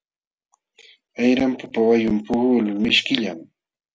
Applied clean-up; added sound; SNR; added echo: none; none; none; none.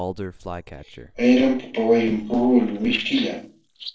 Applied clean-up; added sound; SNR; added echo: neural separator model SepFormer DNS4.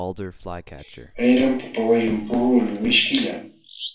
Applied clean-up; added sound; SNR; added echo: none; Bird vocalization, bird call, bird song; 15 dB; reverberation time 0.3 s.